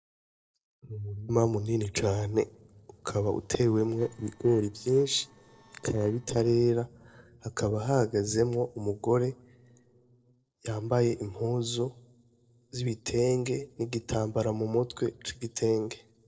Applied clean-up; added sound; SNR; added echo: neural separator model SepFormer DNS4.